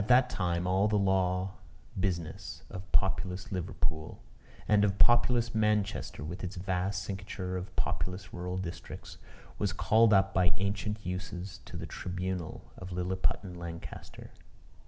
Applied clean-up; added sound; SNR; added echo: none; none; none; none.